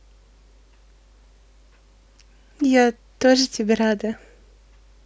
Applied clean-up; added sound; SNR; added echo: none; none; none; none.